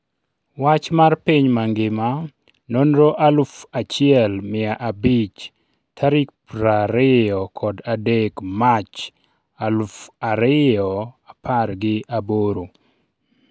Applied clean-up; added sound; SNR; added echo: none; none; none; none.